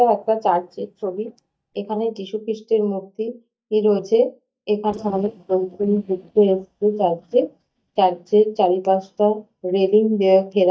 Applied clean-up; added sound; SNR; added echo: neural mask model DeepFilterNet 3.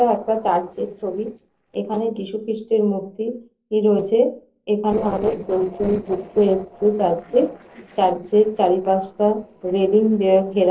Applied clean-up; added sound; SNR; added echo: neural separator model SepFormer DNS4.